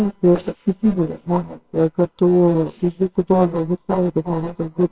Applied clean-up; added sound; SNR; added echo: neural separator model SepFormer WHAMR!.